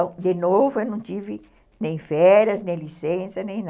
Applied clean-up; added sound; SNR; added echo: none; none; none; none.